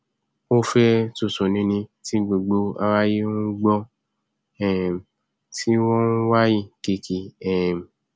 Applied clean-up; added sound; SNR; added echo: none; none; none; none.